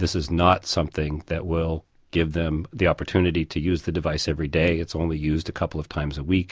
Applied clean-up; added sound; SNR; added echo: none; none; none; none.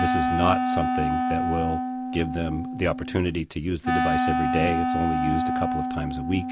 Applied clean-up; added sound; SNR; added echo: none; Wind instrument, woodwind instrument; -2 dB; none.